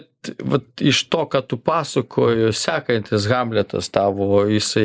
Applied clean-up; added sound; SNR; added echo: neural mask model Resemble Enhance denoiser.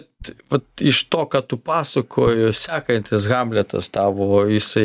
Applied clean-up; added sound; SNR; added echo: neural mask model DeepFilterNet 3.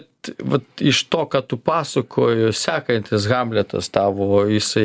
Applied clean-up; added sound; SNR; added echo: none; none; none; none.